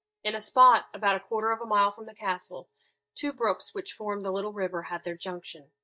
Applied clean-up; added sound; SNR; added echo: neural mask model DeepFilterNet 3.